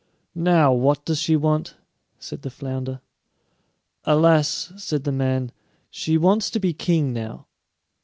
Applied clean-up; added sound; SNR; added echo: none; none; none; none.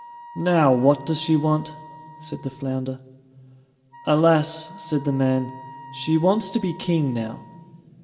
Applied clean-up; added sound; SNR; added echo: none; Wind instrument, woodwind instrument; 19 dB; reverberation time 2.8 s.